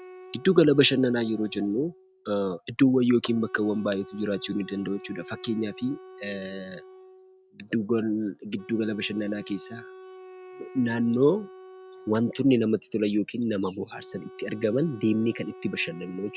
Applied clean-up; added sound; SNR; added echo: none; Wind instrument, woodwind instrument; 19 dB; none.